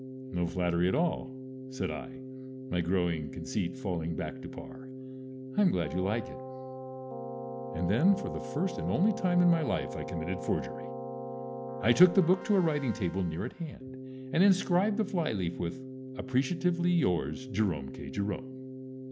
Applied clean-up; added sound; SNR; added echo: none; Keyboard (musical); 9 dB; none.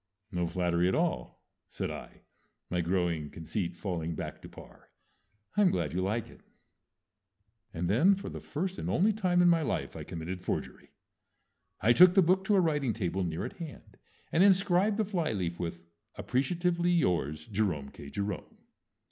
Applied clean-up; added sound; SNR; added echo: none; none; none; none.